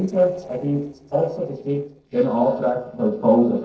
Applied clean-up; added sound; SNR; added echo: neural separator model SepFormer DNS4.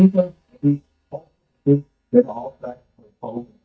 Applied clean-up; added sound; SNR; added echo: neural mask model DeepFilterNet 3.